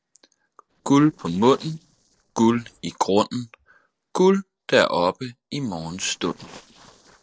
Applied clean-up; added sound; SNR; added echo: neural separator model SepFormer DNS4.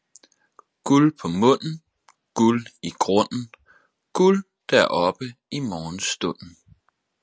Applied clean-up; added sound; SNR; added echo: none; none; none; none.